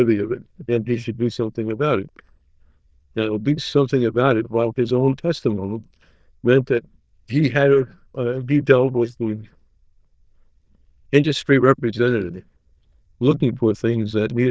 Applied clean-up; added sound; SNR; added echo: neural diffusion model UNIVERSE++.